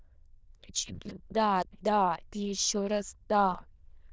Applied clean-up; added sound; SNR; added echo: neural diffusion model UNIVERSE++.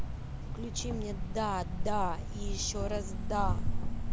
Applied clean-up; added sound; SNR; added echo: none; Cricket; -4 dB; none.